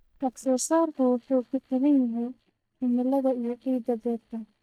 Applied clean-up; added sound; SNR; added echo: neural mask model DeepFilterNet 3.